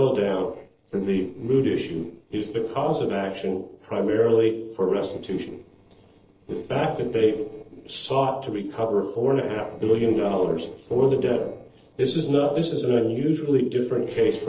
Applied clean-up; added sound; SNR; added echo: neural separator model SepFormer DNS4.